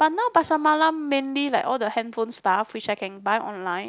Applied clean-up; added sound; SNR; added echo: none; none; none; none.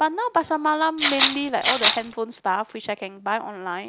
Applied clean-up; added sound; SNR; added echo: none; Rattle (instrument); -3 dB; none.